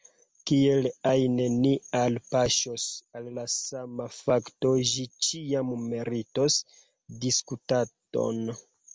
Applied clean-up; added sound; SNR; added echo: none; none; none; none.